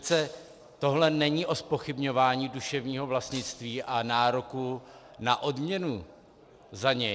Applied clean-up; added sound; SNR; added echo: none; Shatter; 20 dB; none.